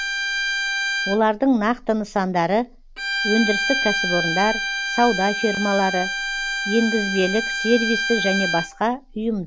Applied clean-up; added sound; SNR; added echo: none; Bowed string instrument; 3 dB; none.